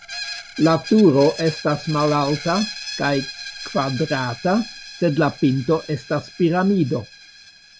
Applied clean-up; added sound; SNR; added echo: none; Screech; 14 dB; none.